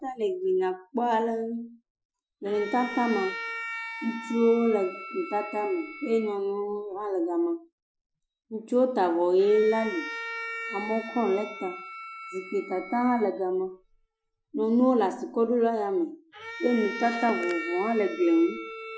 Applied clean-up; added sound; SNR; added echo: classical method Wiener filter.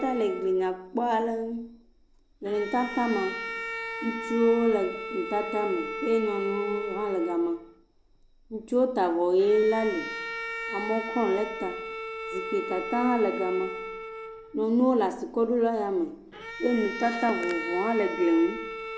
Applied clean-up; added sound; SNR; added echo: none; Bowed string instrument; 9 dB; none.